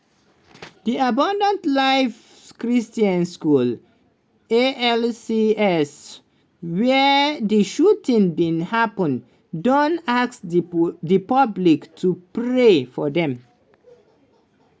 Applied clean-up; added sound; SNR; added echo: none; none; none; none.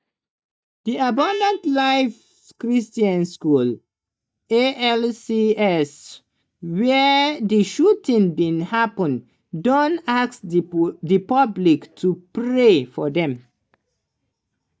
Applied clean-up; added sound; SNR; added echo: neural mask model DeepFilterNet 3.